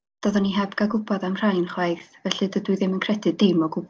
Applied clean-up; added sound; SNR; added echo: none; none; none; none.